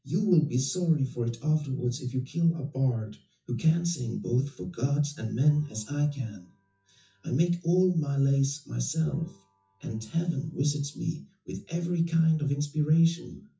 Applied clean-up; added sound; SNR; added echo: classical method WPE with log-MMSE.